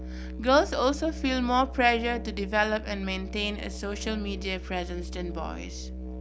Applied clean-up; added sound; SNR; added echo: none; Musical instrument; 8 dB; none.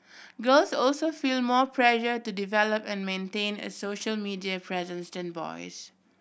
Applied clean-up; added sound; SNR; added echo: none; none; none; none.